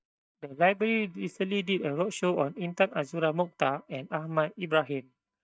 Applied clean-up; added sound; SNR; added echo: neural mask model DeepFilterNet 3.